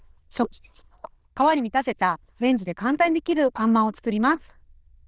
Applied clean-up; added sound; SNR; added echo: neural diffusion model UNIVERSE++.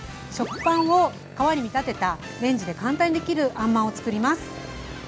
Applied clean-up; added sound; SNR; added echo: none; Motorcycle; 16 dB; none.